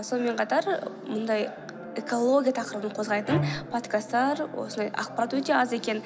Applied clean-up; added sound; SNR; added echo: none; Bowed string instrument; 6 dB; none.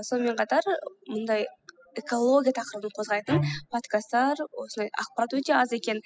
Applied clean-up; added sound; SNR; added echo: classical method spectral subtraction.